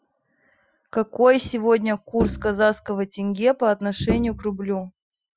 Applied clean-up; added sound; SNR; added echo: classical method Wiener filter.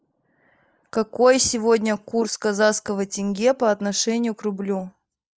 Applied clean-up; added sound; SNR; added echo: neural mask model Resemble Enhance denoiser.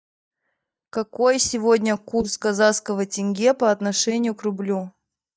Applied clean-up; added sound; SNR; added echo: neural mask model DeepFilterNet 3.